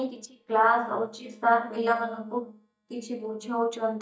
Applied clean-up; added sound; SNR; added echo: neural mask model DeepFilterNet 3.